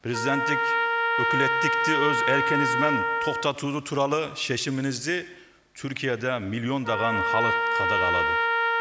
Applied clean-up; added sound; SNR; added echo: none; Trumpet; -2 dB; none.